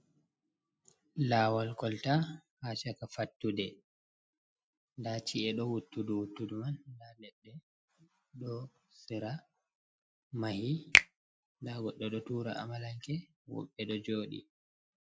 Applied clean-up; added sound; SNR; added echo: classical method Wiener filter.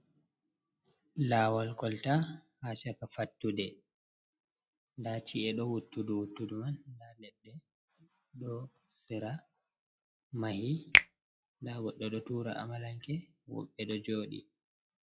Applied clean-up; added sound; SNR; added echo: classical method log-MMSE.